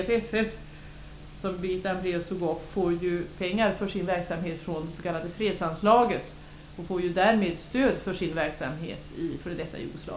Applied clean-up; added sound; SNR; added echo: none; none; none; reverberation time 0.4 s.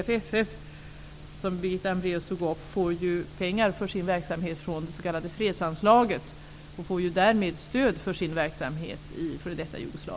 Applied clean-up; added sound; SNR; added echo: none; none; none; none.